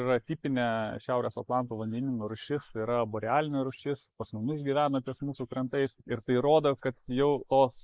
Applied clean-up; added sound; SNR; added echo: neural mask model Resemble Enhance denoiser.